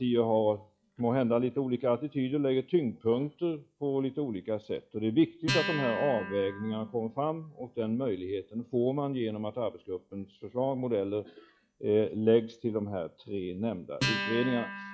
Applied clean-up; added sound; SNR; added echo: classical method log-MMSE.